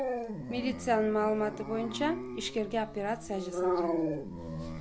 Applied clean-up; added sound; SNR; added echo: none; Dog; 3 dB; none.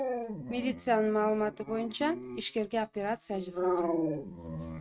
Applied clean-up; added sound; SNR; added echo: neural mask model RNNoise.